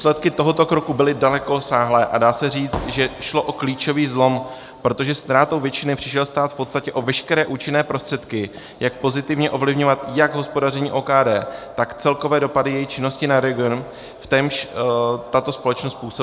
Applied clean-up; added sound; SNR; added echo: none; none; none; none.